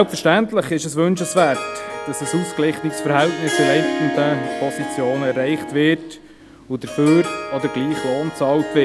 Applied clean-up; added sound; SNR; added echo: none; Harp; 7 dB; none.